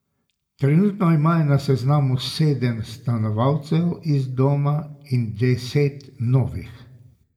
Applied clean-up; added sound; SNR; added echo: none; none; none; reverberation time 0.5 s.